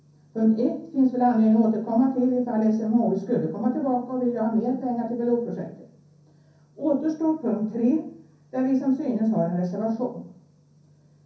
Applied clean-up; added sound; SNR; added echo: none; none; none; reverberation time 0.6 s.